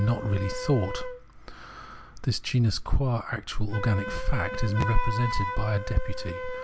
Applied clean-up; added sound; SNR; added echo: none; Wind instrument, woodwind instrument; 10 dB; none.